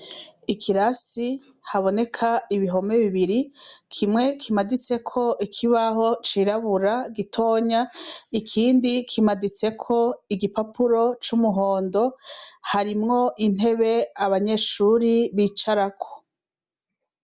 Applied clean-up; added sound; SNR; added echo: none; none; none; none.